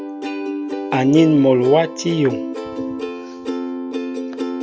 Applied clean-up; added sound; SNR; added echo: none; Plucked string instrument; 6 dB; none.